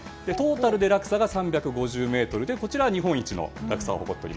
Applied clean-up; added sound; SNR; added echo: none; none; none; none.